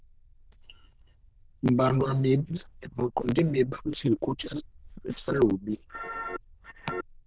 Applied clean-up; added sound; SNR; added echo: neural diffusion model UNIVERSE++.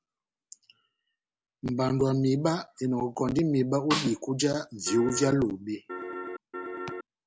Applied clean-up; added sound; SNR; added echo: none; Piano + Snare drum; 6 dB; none.